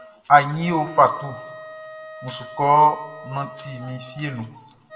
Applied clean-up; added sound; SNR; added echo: none; Wind instrument, woodwind instrument; 18 dB; reverberation time 0.7 s.